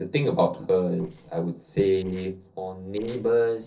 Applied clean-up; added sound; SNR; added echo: neural separator model SepFormer DNS4.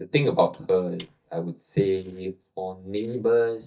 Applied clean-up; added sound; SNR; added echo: neural mask model DeepFilterNet 3.